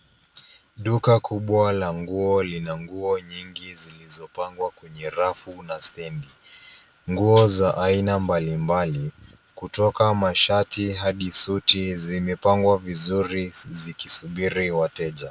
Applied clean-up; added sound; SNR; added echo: none; none; none; none.